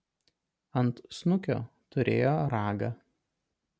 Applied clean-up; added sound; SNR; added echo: none; none; none; none.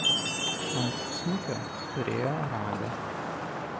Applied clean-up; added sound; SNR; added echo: none; Chime + Traffic noise, roadway noise / Vehicle horn, car horn, honking; -3 dB; none.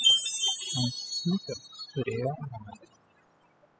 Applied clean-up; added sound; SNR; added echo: classical method spectral subtraction.